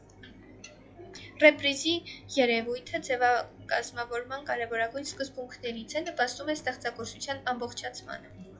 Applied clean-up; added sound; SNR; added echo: classical method log-MMSE.